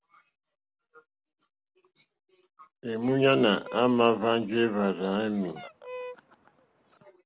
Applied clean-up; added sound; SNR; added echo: none; Fowl; 16 dB; none.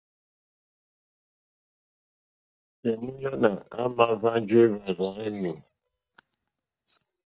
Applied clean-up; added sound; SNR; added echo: neural mask model DeepFilterNet 3.